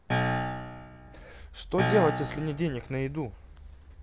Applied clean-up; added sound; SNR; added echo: none; Piano; 1 dB; none.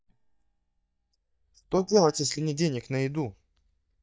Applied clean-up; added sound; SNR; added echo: neural mask model DeepFilterNet 3.